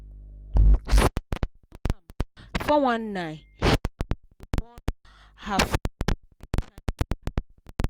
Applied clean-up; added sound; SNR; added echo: none; none; none; none.